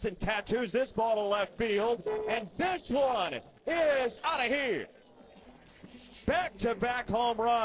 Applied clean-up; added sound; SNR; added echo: neural separator model SepFormer DNS4.